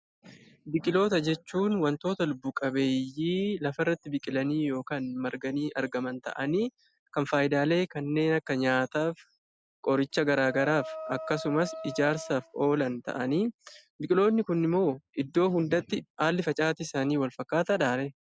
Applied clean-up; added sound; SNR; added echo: none; Wind instrument, woodwind instrument; 13 dB; none.